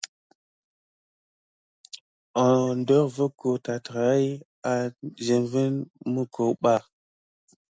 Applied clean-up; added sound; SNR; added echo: none; none; none; none.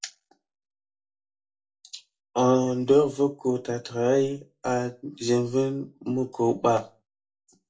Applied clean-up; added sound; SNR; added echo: none; none; none; reverberation time 0.2 s.